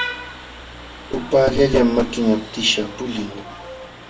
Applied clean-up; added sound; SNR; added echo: none; Vehicle horn, car horn, honking; 13 dB; reverberation time 0.3 s.